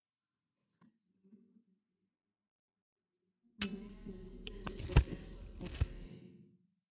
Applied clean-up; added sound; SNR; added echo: neural mask model DeepFilterNet 3.